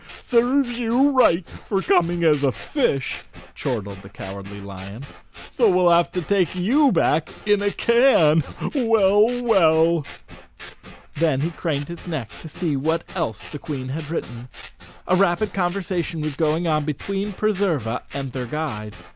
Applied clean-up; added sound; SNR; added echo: none; Scissors; 17 dB; none.